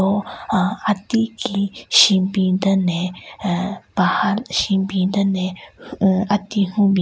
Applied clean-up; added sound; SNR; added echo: none; none; none; none.